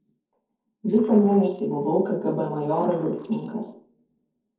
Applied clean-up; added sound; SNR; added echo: neural separator model SepFormer DNS4.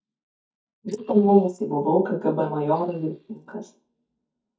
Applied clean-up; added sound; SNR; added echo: neural mask model DeepFilterNet 3.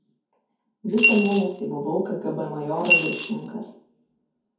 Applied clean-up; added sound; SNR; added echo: none; Coin (dropping) / Glass; -4 dB; reverberation time 0.6 s.